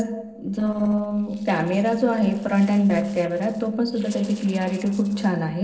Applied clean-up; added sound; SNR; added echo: neural separator model SepFormer DNS4.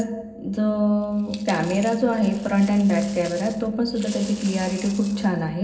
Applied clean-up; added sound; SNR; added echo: none; Coin (dropping); 20 dB; reverberation time 0.4 s.